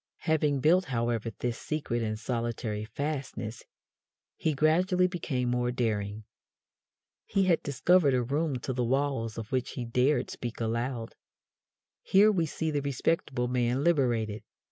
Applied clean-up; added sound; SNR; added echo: none; none; none; none.